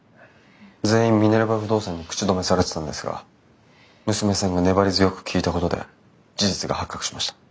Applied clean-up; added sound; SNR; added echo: none; none; none; none.